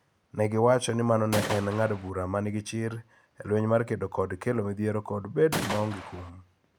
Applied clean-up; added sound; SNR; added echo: none; Gunshot, gunfire; 6 dB; none.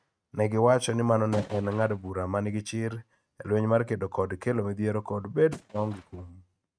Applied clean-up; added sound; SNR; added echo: neural mask model RNNoise.